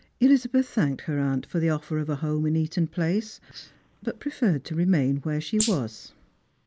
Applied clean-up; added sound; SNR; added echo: neural mask model Resemble Enhance denoiser.